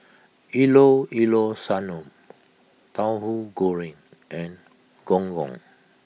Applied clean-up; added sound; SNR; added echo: none; none; none; none.